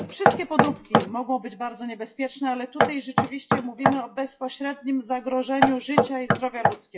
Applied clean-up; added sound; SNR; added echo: classical method WPE with log-MMSE.